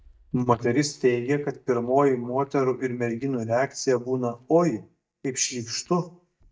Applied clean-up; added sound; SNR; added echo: neural mask model DeepFilterNet 3.